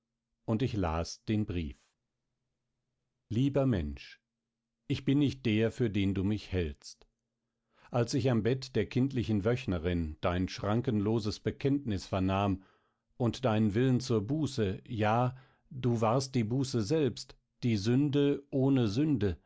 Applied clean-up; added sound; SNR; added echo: none; none; none; none.